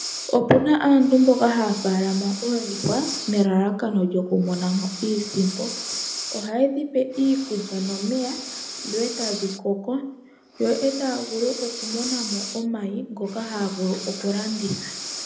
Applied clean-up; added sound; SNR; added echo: none; Breathing; 11 dB; reverberation time 0.7 s.